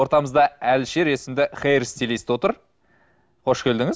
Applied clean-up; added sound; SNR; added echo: none; none; none; none.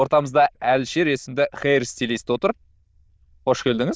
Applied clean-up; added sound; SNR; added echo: neural diffusion model UNIVERSE++.